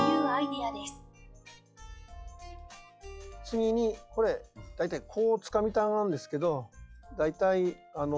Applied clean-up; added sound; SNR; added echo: classical method log-MMSE.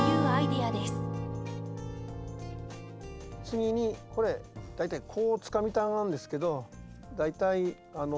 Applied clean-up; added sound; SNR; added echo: none; Acoustic guitar / Strum; 4 dB; none.